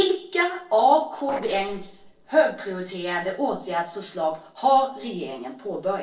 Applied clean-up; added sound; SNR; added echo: neural separator model SepFormer DNS4.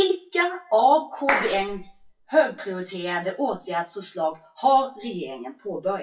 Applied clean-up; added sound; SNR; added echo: classical method WPE with log-MMSE.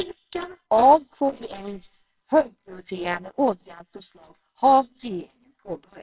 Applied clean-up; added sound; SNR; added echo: neural separator model SepFormer WHAMR!.